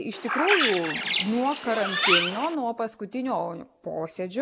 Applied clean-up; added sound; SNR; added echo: none; Bird; -2 dB; none.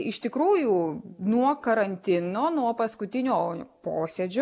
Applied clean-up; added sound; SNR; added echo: none; none; none; none.